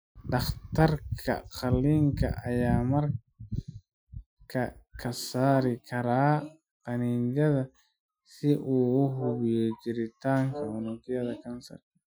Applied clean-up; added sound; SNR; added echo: classical method Wiener filter.